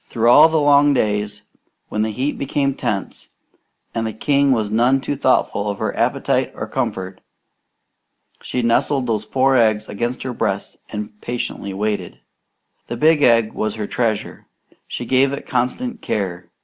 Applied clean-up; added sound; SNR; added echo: none; none; none; none.